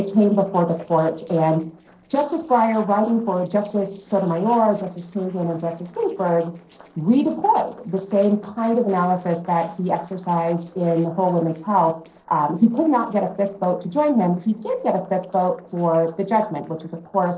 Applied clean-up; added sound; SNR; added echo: neural separator model SepFormer DNS4.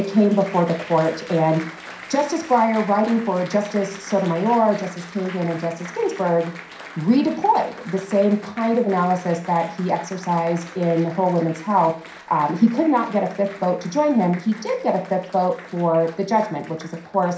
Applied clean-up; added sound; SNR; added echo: none; Applause; 18 dB; reverberation time 0.5 s.